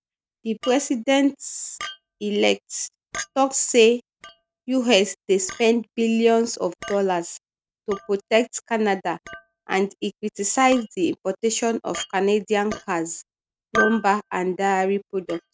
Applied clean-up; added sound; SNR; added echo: neural mask model RNNoise.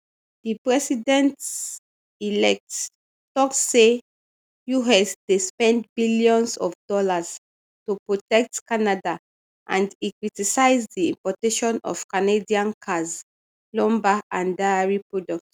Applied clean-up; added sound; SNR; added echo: none; none; none; none.